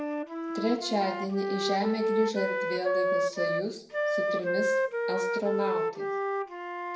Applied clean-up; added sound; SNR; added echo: none; Wind instrument, woodwind instrument; -3 dB; reverberation time 0.6 s.